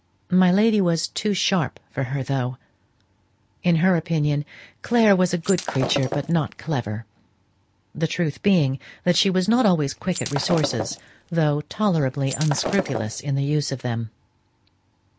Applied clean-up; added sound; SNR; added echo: none; Shatter; 8 dB; none.